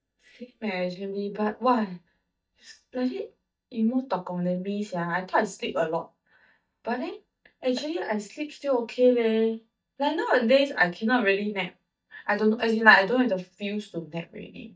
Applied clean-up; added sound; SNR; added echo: neural mask model DeepFilterNet 3.